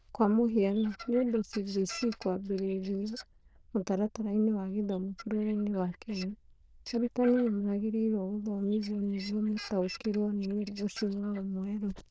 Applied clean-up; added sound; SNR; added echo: neural diffusion model UNIVERSE++.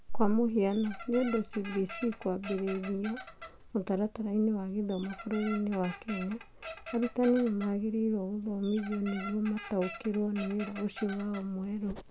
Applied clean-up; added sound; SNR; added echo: none; Squeak; 12 dB; none.